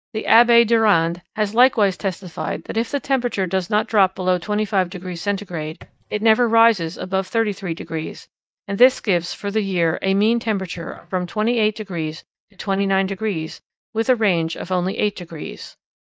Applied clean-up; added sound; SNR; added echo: neural mask model DeepFilterNet 3.